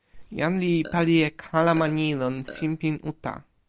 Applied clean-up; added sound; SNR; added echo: none; Burping, eructation; 17 dB; none.